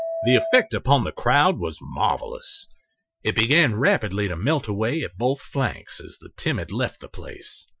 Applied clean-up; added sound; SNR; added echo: classical method Wiener filter.